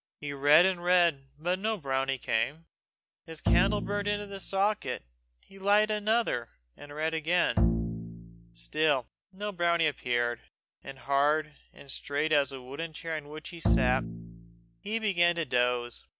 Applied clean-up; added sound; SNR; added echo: none; Bowed string instrument; 0 dB; none.